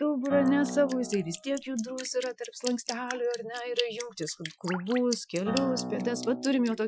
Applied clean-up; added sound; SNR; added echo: classical method Wiener filter.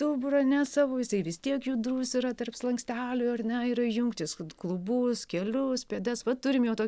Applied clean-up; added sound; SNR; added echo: none; none; none; none.